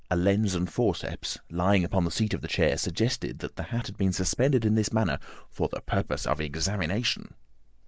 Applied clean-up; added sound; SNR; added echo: neural mask model Resemble Enhance denoiser.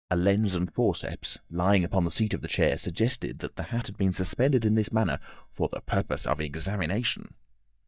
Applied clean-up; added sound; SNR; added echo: neural mask model DeepFilterNet 3.